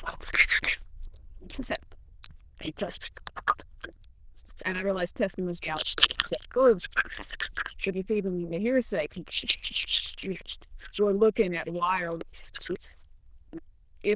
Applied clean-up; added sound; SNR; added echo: neural diffusion model UNIVERSE++.